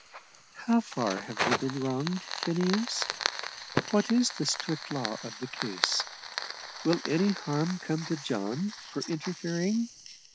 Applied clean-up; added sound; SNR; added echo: none; Fire; 6 dB; none.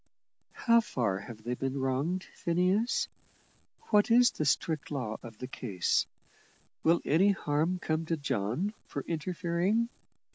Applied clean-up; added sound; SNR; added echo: none; none; none; none.